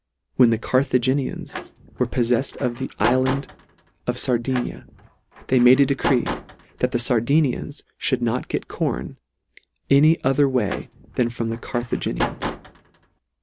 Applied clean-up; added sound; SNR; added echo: none; Slam; 9 dB; none.